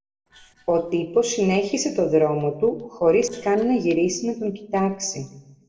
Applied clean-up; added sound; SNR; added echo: neural separator model SepFormer DNS4.